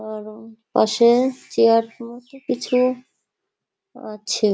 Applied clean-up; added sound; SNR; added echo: none; none; none; none.